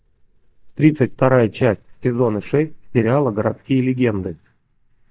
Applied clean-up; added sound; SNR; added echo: neural mask model DeepFilterNet 3.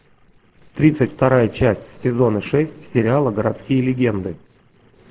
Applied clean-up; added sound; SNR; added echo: neural separator model SepFormer DNS4.